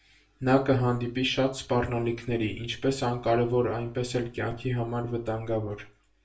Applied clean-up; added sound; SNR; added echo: none; none; none; reverberation time 0.3 s.